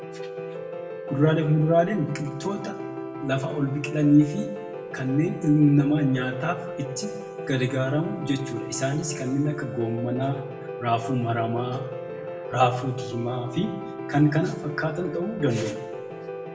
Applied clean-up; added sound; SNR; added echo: none; Piano; 9 dB; reverberation time 0.7 s.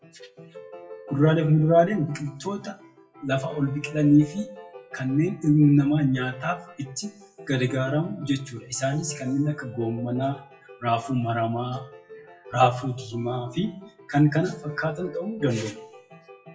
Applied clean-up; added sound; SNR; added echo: classical method WPE with log-MMSE.